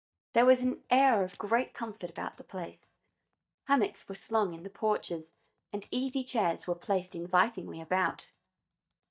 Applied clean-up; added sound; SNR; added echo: neural mask model DeepFilterNet 3.